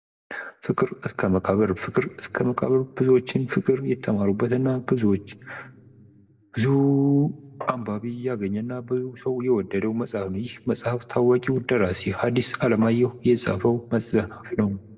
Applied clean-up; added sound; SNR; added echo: neural separator model SepFormer DNS4.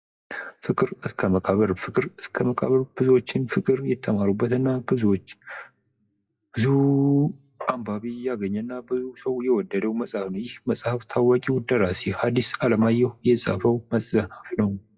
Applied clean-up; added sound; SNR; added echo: classical method WPE with log-MMSE.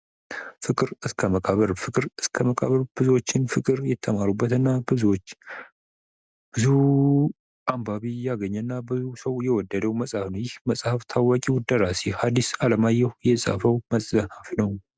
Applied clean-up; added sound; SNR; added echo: none; none; none; none.